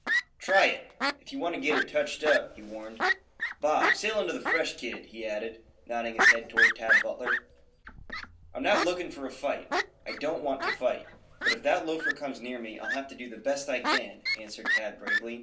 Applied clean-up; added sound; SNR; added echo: none; Fowl; -1 dB; reverberation time 0.3 s.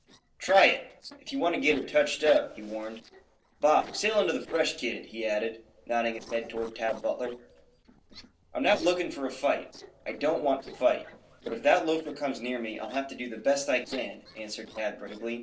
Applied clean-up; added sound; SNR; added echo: neural separator model SepFormer DNS4.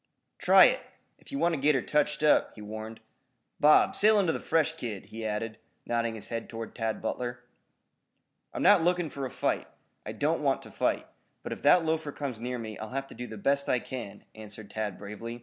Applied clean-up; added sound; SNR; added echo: none; none; none; none.